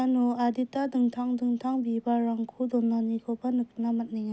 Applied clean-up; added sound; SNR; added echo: none; none; none; none.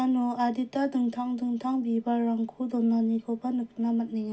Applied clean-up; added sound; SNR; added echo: none; none; none; reverberation time 0.2 s.